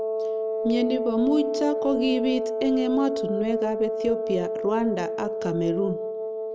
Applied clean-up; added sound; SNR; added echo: none; Wind instrument, woodwind instrument; 2 dB; none.